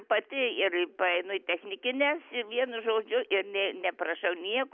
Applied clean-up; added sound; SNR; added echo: none; none; none; none.